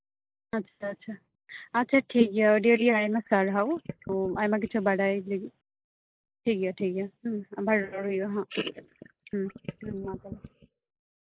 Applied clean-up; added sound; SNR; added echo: neural mask model Resemble Enhance denoiser.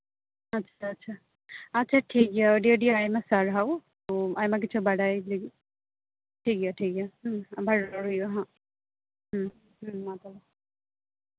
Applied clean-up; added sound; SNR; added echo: none; none; none; none.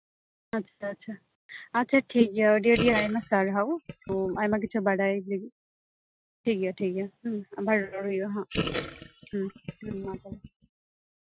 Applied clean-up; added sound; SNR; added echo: classical method Wiener filter.